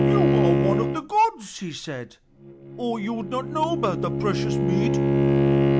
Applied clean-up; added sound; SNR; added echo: none; Bowed string instrument; -4 dB; none.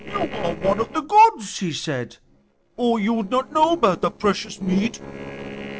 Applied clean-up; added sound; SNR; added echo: neural separator model SepFormer DNS4.